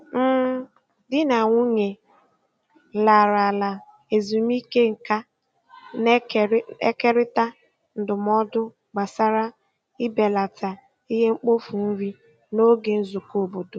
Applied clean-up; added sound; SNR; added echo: none; none; none; none.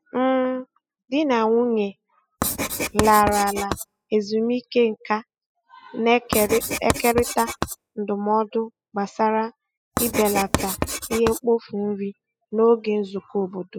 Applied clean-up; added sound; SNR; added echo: classical method spectral subtraction.